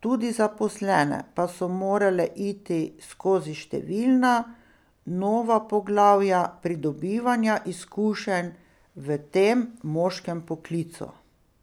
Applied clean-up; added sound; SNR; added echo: none; none; none; none.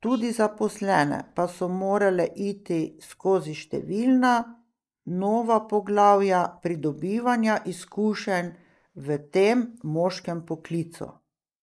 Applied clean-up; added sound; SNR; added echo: neural mask model Resemble Enhance denoiser.